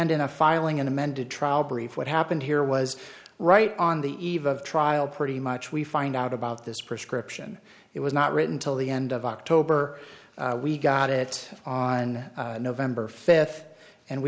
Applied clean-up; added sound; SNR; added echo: none; none; none; none.